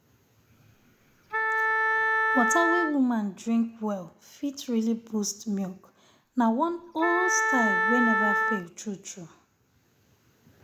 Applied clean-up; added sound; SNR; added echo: none; Wind instrument, woodwind instrument; -4 dB; none.